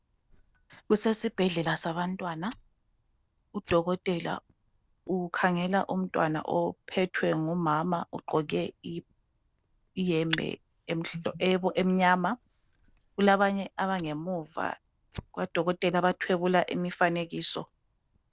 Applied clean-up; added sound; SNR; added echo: none; Fire; 19 dB; none.